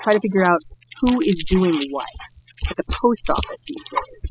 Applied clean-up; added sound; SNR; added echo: classical method spectral subtraction.